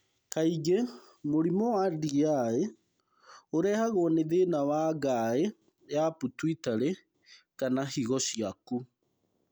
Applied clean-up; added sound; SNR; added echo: none; none; none; none.